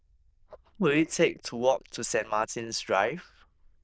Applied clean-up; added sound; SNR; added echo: neural diffusion model UNIVERSE++.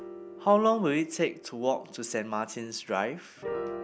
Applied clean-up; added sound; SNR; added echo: none; Piano; 13 dB; none.